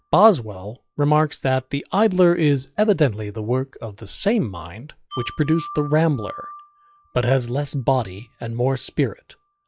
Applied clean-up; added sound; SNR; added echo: classical method log-MMSE.